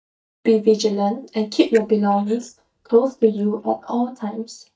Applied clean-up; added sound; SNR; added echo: neural mask model DeepFilterNet 3.